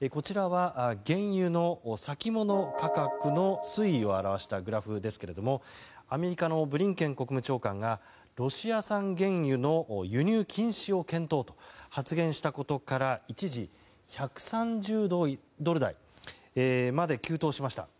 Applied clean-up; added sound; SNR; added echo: none; none; none; none.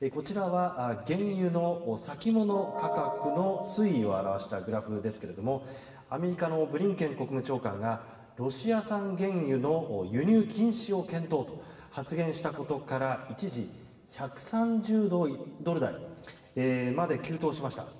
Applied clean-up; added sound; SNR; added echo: none; none; none; reverberation time 2.2 s.